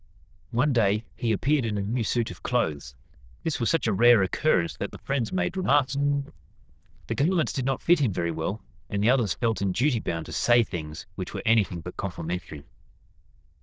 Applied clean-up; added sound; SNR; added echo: neural diffusion model UNIVERSE++.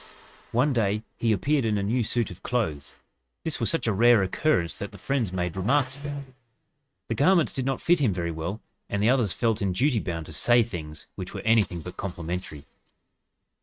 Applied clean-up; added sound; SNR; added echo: neural mask model RNNoise.